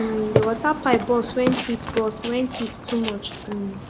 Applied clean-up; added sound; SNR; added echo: none; Burping, eructation; 5 dB; none.